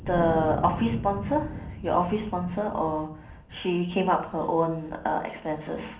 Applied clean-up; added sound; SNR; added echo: none; Wind; 10 dB; reverberation time 0.6 s.